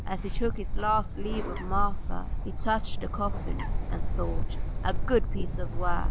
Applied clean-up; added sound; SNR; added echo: none; Bird; -5 dB; none.